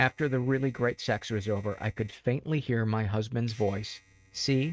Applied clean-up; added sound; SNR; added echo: neural mask model RNNoise.